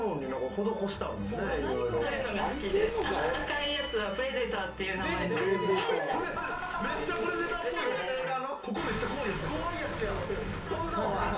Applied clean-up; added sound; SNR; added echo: none; Waves, surf; 13 dB; reverberation time 0.2 s.